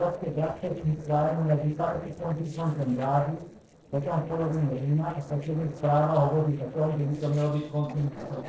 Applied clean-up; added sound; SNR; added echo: neural separator model SepFormer DNS4.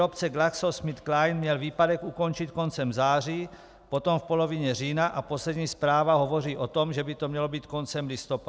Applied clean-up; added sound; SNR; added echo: none; none; none; none.